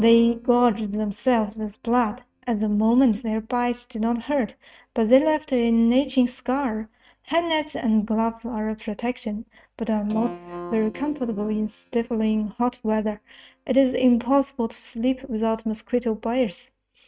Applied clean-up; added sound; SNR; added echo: neural mask model RNNoise.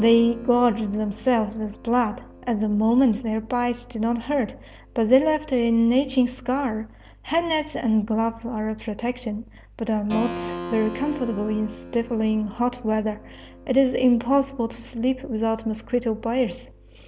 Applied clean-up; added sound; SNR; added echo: none; Keyboard (musical); 18 dB; none.